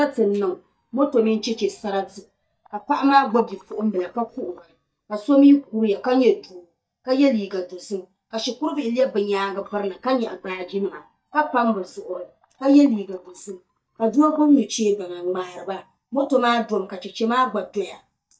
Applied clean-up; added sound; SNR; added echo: neural mask model DeepFilterNet 3.